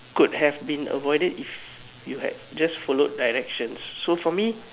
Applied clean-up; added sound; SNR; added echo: none; none; none; none.